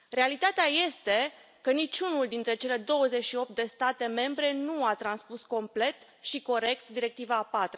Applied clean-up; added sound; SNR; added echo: none; none; none; none.